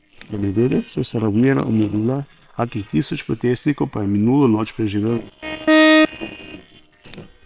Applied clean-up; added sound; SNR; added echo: neural separator model SepFormer WHAM!.